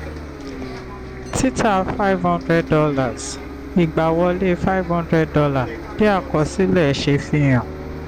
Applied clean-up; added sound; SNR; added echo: none; Bus; 11 dB; none.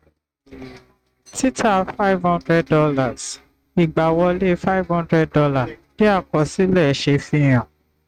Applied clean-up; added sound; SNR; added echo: neural mask model RNNoise.